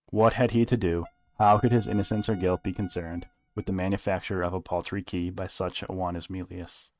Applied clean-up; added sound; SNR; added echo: neural mask model RNNoise.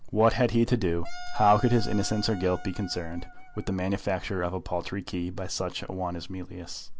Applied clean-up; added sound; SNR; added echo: none; Wind instrument, woodwind instrument; 17 dB; none.